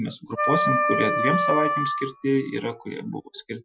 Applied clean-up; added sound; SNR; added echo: classical method Wiener filter.